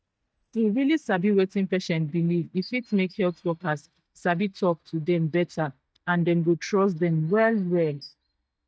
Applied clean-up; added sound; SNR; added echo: neural mask model DeepFilterNet 3.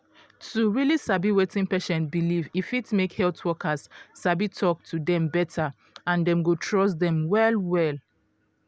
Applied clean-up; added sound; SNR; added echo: none; none; none; none.